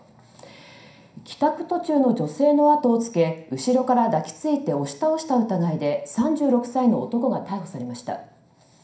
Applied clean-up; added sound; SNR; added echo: none; none; none; reverberation time 0.5 s.